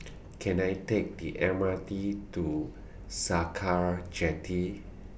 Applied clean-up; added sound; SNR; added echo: none; Fire; 20 dB; none.